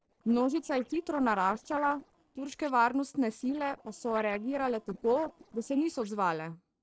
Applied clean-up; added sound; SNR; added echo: neural separator model SepFormer DNS4.